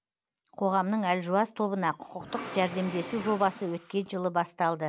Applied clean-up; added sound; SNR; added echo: none; Engine / Mechanisms; 14 dB; none.